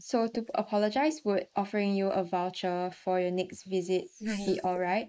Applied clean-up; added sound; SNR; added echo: neural mask model Resemble Enhance denoiser.